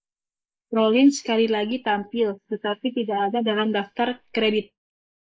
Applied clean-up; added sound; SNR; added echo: neural mask model Resemble Enhance denoiser.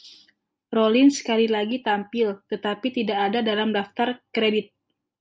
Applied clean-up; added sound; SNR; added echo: none; none; none; none.